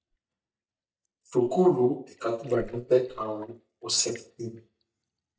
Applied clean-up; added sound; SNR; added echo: neural mask model DeepFilterNet 3.